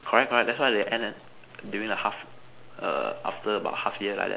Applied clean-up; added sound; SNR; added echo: none; none; none; none.